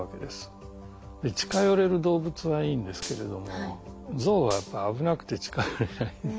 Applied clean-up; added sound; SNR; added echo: none; Gunshot, gunfire; 16 dB; none.